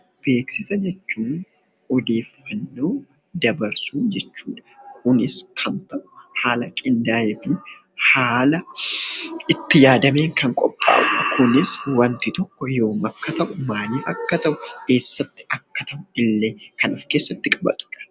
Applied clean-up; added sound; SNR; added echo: none; none; none; none.